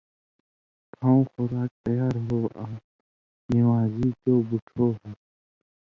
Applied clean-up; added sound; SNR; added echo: none; none; none; none.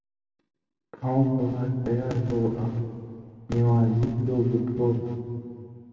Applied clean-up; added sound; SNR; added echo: none; none; none; reverberation time 2.3 s.